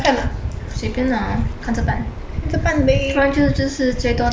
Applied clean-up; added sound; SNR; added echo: none; none; none; none.